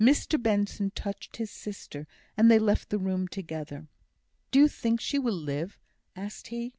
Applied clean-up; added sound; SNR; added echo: none; none; none; none.